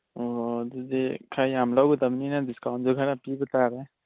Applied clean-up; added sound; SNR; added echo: none; none; none; none.